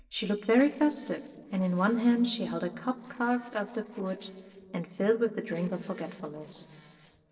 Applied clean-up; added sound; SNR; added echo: neural separator model SepFormer DNS4.